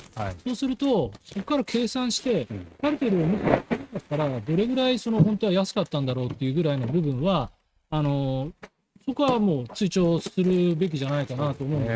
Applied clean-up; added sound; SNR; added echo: neural mask model RNNoise.